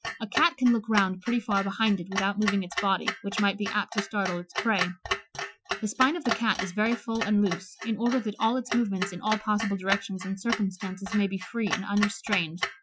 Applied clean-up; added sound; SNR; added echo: classical method Wiener filter.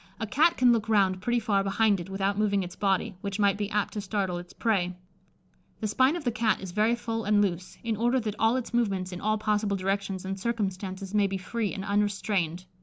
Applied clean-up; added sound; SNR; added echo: none; none; none; none.